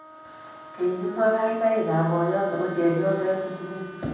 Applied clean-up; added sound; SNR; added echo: none; Wind instrument, woodwind instrument; 17 dB; reverberation time 1.2 s.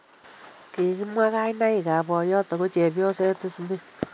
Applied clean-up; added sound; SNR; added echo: none; none; none; none.